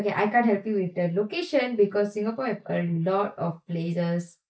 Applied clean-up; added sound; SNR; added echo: neural mask model Resemble Enhance denoiser.